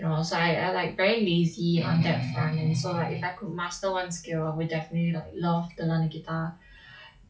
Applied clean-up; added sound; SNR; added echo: classical method log-MMSE.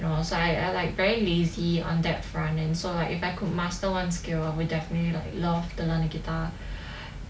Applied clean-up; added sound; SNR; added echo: none; none; none; none.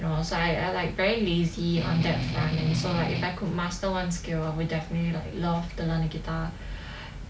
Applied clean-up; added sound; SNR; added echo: none; Strum; 2 dB; none.